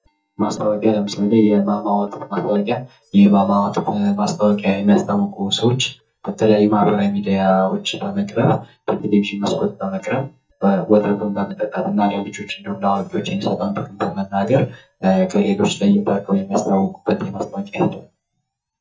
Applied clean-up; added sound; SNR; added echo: neural mask model DeepFilterNet 3.